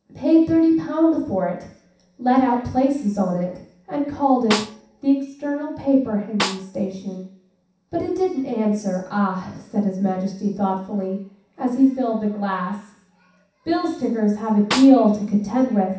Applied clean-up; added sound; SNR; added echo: none; Snare drum; 9 dB; reverberation time 0.7 s.